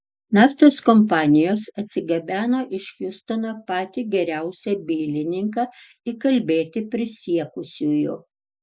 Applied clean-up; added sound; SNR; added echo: none; none; none; none.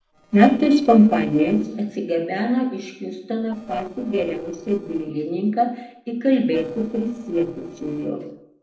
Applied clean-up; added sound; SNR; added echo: neural separator model SepFormer DNS4.